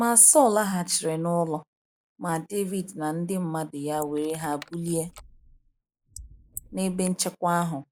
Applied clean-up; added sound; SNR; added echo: neural mask model Resemble Enhance denoiser.